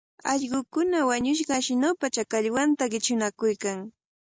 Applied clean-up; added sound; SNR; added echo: none; none; none; none.